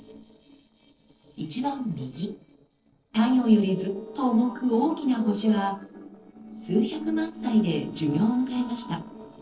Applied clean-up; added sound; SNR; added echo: neural separator model SepFormer DNS4.